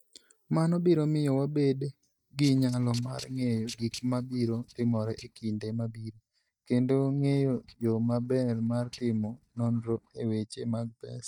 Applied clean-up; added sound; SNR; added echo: neural mask model DeepFilterNet 3.